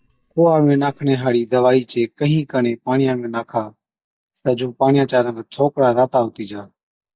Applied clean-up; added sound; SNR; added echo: neural mask model DeepFilterNet 3.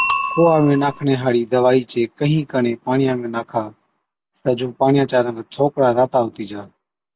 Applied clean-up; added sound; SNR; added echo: none; Bicycle bell; 13 dB; none.